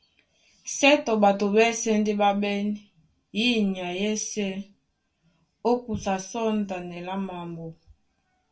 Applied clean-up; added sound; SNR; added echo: none; none; none; reverberation time 0.2 s.